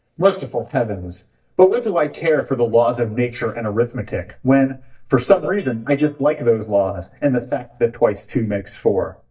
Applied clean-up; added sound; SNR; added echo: neural mask model DeepFilterNet 3.